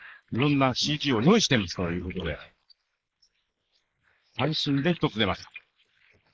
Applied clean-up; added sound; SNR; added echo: neural mask model Resemble Enhance denoiser.